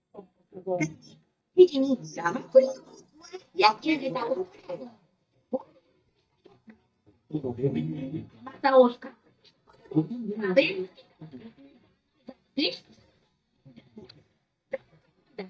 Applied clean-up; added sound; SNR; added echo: neural mask model DeepFilterNet 3.